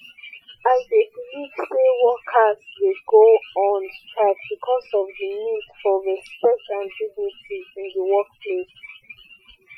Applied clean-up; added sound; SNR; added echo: classical method Wiener filter.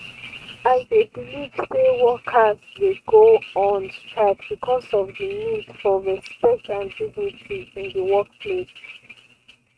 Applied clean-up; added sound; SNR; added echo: neural mask model RNNoise.